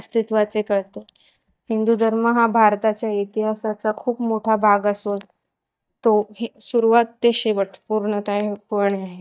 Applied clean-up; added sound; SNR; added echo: neural mask model DeepFilterNet 3.